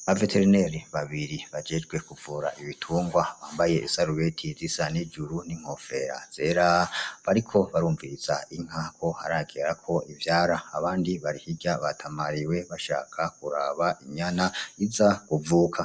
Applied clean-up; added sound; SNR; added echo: none; none; none; none.